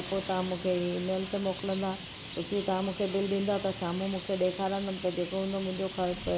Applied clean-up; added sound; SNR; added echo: none; Traffic noise, roadway noise; 11 dB; none.